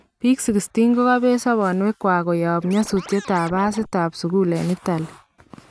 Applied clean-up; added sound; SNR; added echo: none; Scratching (performance technique); 17 dB; none.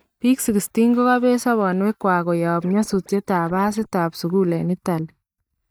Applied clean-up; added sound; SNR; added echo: neural mask model DeepFilterNet 3.